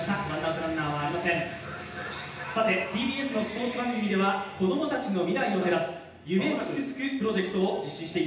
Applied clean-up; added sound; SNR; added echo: none; none; none; reverberation time 0.9 s.